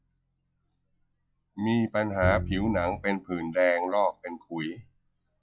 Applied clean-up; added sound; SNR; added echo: classical method log-MMSE.